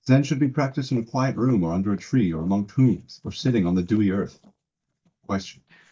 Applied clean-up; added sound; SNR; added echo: neural mask model DeepFilterNet 3.